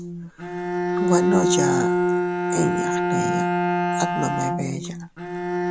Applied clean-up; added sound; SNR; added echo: none; Bowed string instrument; -4 dB; none.